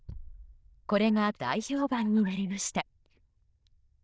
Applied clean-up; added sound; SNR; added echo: neural diffusion model UNIVERSE++.